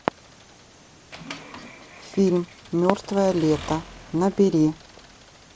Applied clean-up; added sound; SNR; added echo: none; Fireworks + Accelerating, revving, vroom / Mechanisms; 12 dB; none.